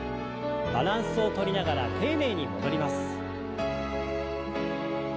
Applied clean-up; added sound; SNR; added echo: none; none; none; none.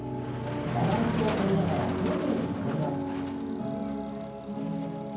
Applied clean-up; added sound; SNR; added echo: none; Motor vehicle (road); 7 dB; reverberation time 0.9 s.